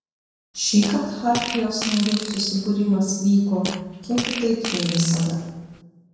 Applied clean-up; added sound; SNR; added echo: none; Fart; 10 dB; reverberation time 0.9 s.